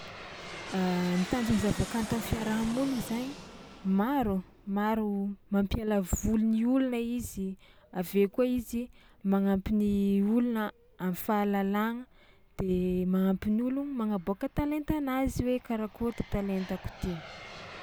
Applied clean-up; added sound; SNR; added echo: none; Aircraft; 17 dB; none.